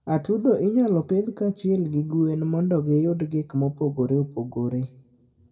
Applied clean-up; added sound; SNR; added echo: none; none; none; reverberation time 0.5 s.